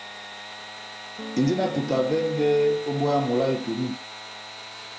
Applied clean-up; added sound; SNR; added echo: none; Sawing / Engine + Electric guitar / Strum; 12 dB; none.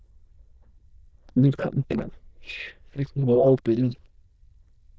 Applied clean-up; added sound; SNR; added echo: neural diffusion model UNIVERSE++.